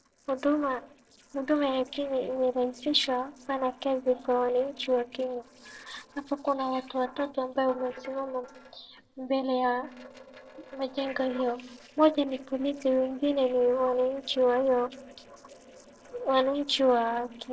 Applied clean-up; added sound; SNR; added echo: neural separator model SepFormer DNS4.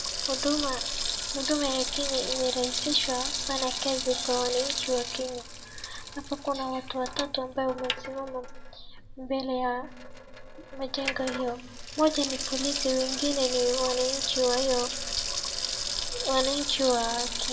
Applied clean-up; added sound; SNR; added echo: none; Sink (filling or washing) / Water tap, faucet; 3 dB; reverberation time 0.3 s.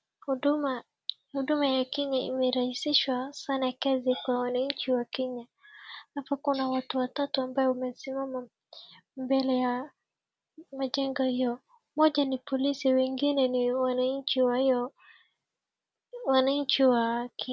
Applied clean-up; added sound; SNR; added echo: none; none; none; none.